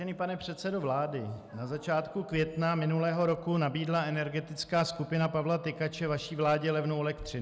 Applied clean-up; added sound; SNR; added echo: none; none; none; none.